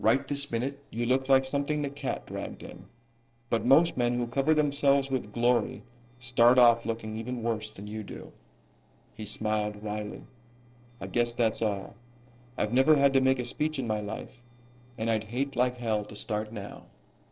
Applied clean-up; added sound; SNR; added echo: neural separator model SepFormer DNS4.